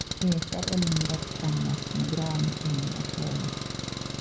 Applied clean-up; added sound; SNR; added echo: none; Engine; 3 dB; reverberation time 0.5 s.